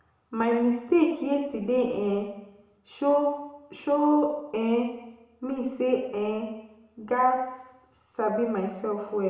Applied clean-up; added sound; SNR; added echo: none; none; none; reverberation time 0.8 s.